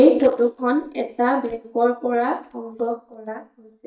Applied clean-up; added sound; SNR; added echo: neural mask model DeepFilterNet 3.